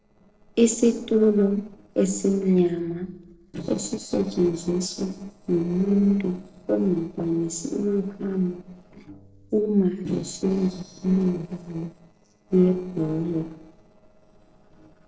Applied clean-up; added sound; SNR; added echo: neural separator model SepFormer DNS4.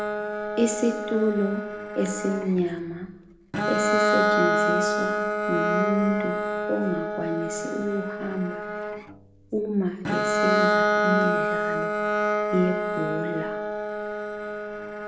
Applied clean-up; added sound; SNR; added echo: none; Bowed string instrument; -2 dB; reverberation time 0.9 s.